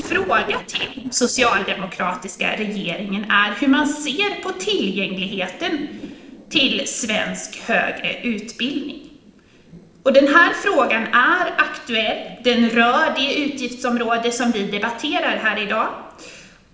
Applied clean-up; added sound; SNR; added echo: neural separator model SepFormer DNS4.